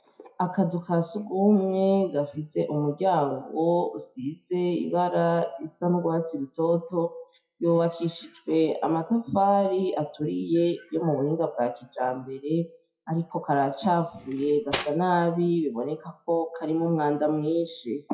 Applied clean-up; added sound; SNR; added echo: classical method WPE with log-MMSE.